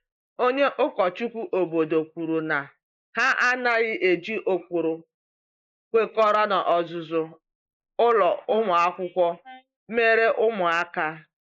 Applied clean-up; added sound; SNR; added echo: neural mask model Resemble Enhance denoiser.